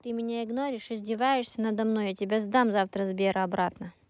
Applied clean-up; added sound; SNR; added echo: none; none; none; none.